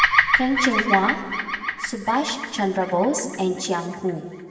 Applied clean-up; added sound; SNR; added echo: none; Bird vocalization, bird call, bird song; 1 dB; reverberation time 1.9 s.